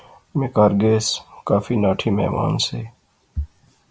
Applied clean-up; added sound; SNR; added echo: none; none; none; none.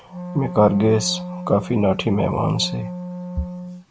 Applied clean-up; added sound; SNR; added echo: none; Wind instrument, woodwind instrument; 10 dB; none.